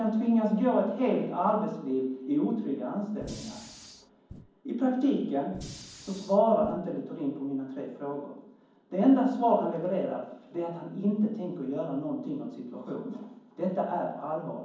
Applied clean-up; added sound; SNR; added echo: none; Fire; 17 dB; reverberation time 1.2 s.